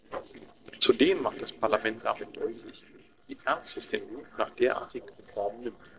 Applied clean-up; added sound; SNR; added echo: neural separator model SepFormer DNS4.